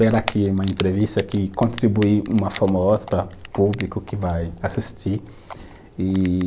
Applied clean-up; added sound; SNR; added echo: none; Typing; 17 dB; none.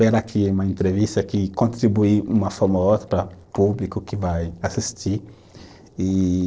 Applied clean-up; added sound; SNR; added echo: neural separator model SepFormer DNS4.